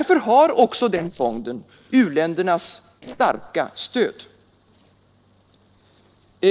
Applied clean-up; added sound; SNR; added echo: neural separator model SepFormer DNS4.